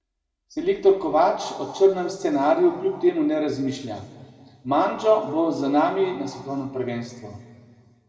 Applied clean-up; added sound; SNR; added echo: none; none; none; reverberation time 1.6 s.